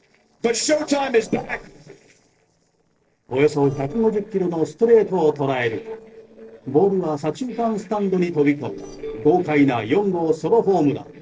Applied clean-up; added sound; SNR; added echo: neural separator model SepFormer DNS4.